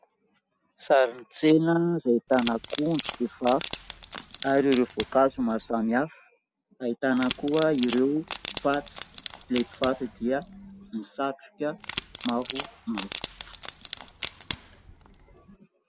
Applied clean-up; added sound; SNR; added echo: none; Wood; 3 dB; none.